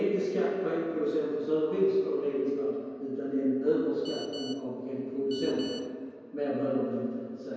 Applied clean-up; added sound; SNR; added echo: none; Telephone; 16 dB; reverberation time 2.2 s.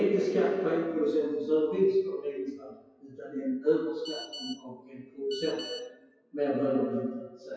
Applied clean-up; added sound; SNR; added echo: classical method WPE with log-MMSE.